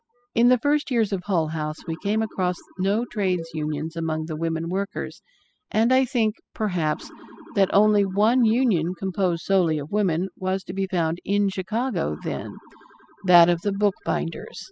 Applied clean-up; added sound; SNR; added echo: classical method spectral subtraction.